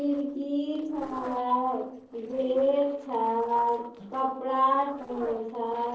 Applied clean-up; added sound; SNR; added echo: neural separator model SepFormer DNS4.